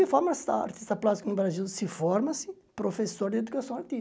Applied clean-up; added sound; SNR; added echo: none; none; none; none.